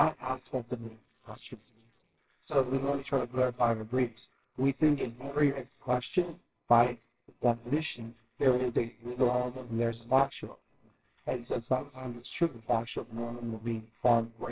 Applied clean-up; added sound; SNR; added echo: neural separator model SepFormer WHAMR!.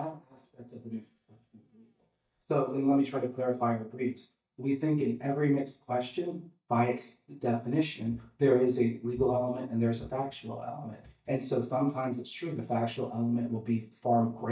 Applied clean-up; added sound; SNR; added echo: neural mask model DeepFilterNet 3.